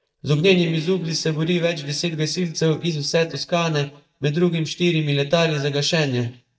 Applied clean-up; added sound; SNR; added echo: neural mask model DeepFilterNet 3.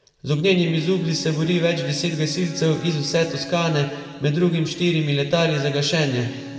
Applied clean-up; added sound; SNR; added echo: none; Wind instrument, woodwind instrument; 17 dB; reverberation time 1.6 s.